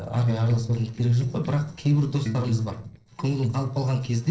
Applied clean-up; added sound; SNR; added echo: neural separator model SepFormer DNS4.